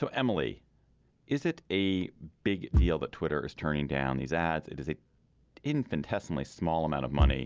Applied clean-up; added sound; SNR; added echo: none; Bass drum / Thump, thud; 4 dB; none.